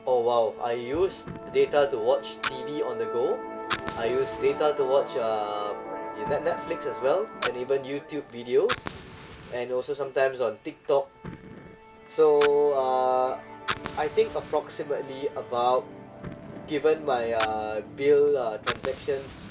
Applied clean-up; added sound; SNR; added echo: none; Musical instrument + Fire; 10 dB; none.